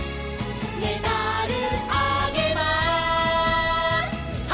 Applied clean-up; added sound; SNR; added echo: none; Keyboard (musical); 11 dB; none.